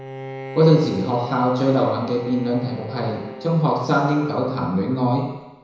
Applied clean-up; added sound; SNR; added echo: none; Bowed string instrument; 16 dB; reverberation time 1.0 s.